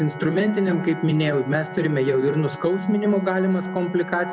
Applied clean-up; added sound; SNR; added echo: none; Organ; 14 dB; none.